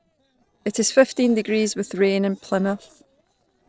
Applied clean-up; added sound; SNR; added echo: neural separator model SepFormer DNS4.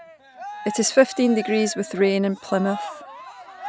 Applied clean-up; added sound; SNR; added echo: none; Cheering; 13 dB; none.